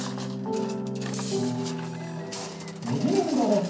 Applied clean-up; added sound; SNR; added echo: none; Walk, footsteps; 12 dB; reverberation time 0.9 s.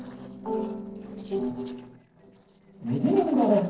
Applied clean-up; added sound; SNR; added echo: neural separator model SepFormer DNS4.